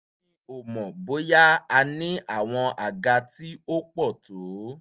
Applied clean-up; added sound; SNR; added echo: none; none; none; none.